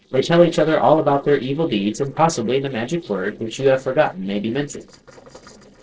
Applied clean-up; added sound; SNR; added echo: neural separator model SepFormer DNS4.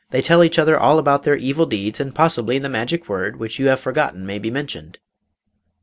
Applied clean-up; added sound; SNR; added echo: none; none; none; none.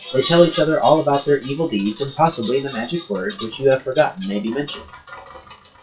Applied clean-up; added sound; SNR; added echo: classical method WPE with log-MMSE.